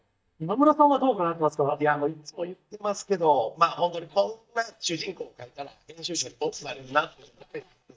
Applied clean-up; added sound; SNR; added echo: neural mask model DeepFilterNet 3.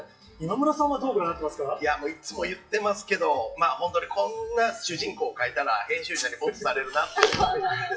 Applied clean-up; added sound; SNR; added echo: classical method WPE with log-MMSE.